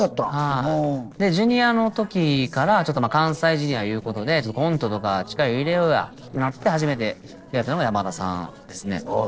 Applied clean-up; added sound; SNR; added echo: neural separator model SepFormer DNS4.